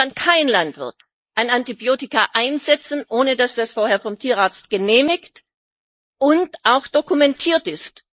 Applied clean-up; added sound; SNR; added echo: neural mask model Resemble Enhance denoiser.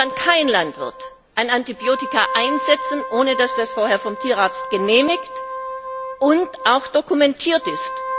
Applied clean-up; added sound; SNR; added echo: none; Wind instrument, woodwind instrument; 9 dB; none.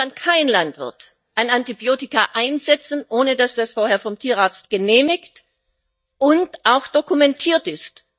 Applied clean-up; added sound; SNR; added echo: neural mask model DeepFilterNet 3.